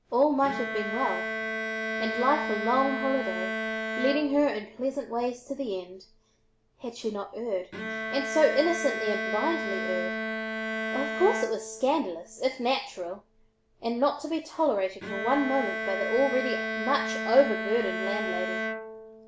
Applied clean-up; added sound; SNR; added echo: none; Bowed string instrument; 5 dB; none.